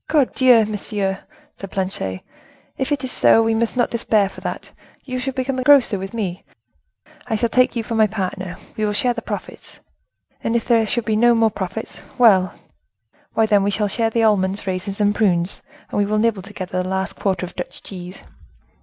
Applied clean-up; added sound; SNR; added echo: none; none; none; none.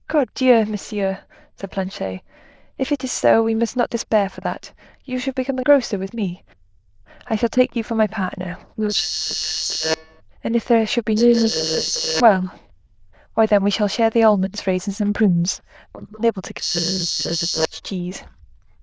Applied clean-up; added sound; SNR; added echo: neural diffusion model UNIVERSE++.